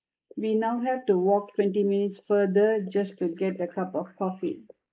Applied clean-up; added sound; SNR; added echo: neural mask model Resemble Enhance denoiser.